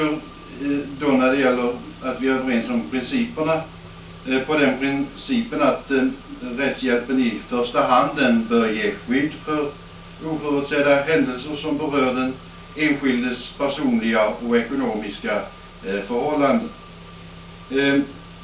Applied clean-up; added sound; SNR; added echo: none; Engine / Car; 19 dB; reverberation time 0.3 s.